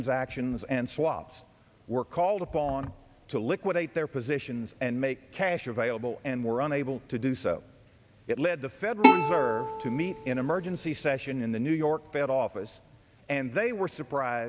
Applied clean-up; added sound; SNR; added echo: none; Bowed string instrument; -3 dB; none.